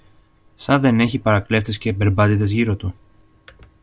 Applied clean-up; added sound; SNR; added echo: none; none; none; none.